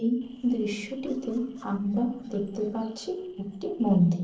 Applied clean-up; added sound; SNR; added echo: neural separator model SepFormer DNS4.